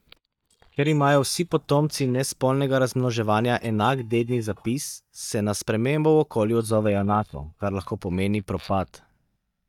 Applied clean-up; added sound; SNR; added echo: neural mask model DeepFilterNet 3.